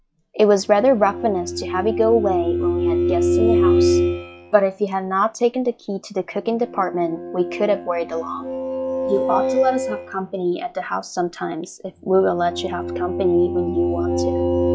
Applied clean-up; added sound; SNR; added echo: classical method log-MMSE.